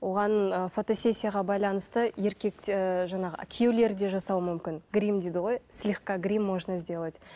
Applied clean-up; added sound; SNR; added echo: none; none; none; none.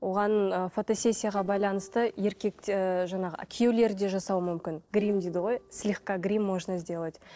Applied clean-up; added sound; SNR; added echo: neural separator model SepFormer DNS4.